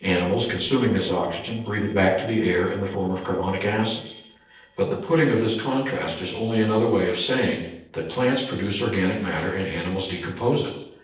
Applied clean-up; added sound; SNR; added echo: neural separator model SepFormer DNS4.